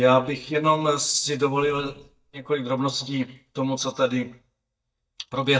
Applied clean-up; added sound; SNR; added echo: neural mask model DeepFilterNet 3.